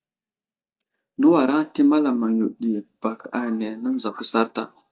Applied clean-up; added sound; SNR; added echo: neural mask model DeepFilterNet 3.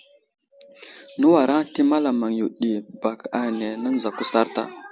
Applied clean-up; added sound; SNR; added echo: none; none; none; none.